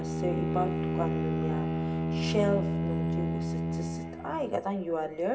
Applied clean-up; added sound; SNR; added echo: none; Bowed string instrument; -3 dB; reverberation time 0.4 s.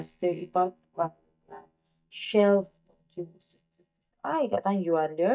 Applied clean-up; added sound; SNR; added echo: neural mask model DeepFilterNet 3.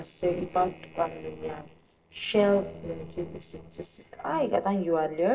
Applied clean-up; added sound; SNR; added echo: neural separator model SepFormer DNS4.